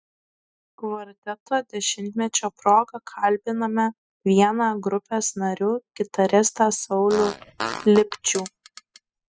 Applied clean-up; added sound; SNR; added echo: classical method spectral subtraction.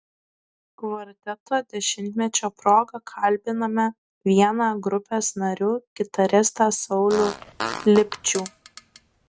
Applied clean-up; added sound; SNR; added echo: none; Fart; 11 dB; none.